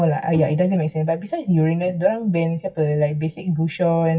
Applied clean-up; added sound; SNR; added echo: classical method WPE with log-MMSE.